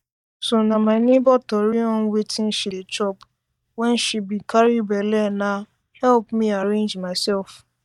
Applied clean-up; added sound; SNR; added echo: neural mask model DeepFilterNet 3.